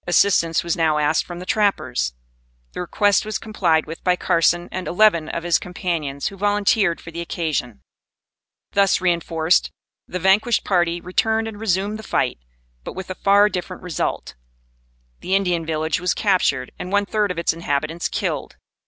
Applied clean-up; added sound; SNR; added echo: none; none; none; none.